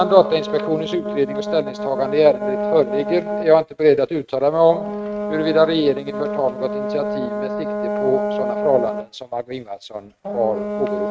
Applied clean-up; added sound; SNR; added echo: neural mask model RNNoise.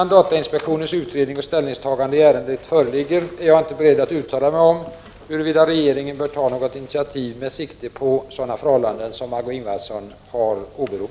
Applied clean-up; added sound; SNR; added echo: none; none; none; none.